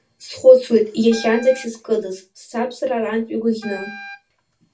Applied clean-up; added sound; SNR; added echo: none; Wind instrument, woodwind instrument; 18 dB; reverberation time 0.2 s.